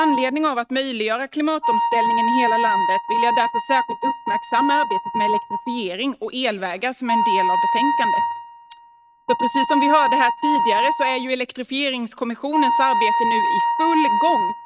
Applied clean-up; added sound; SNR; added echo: neural mask model RNNoise.